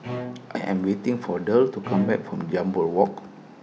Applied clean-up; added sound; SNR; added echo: none; Bowed string instrument; 14 dB; none.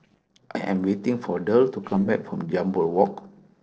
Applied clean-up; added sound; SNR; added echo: neural separator model SepFormer DNS4.